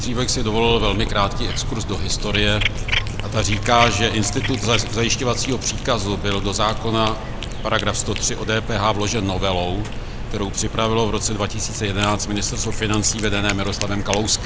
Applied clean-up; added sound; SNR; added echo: none; Cat; 3 dB; none.